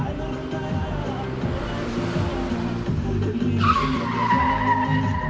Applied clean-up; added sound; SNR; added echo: none; Car; 3 dB; reverberation time 0.3 s.